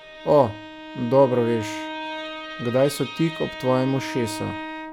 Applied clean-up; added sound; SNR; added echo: none; Bowed string instrument; 10 dB; none.